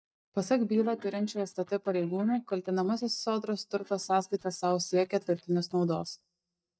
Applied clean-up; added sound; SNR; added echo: neural mask model DeepFilterNet 3.